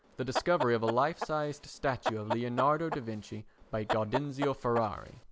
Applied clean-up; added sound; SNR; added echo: none; Chicken, rooster; 7 dB; none.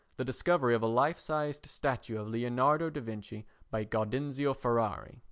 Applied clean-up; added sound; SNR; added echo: none; none; none; none.